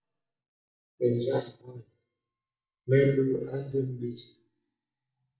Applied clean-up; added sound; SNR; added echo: neural mask model DeepFilterNet 3.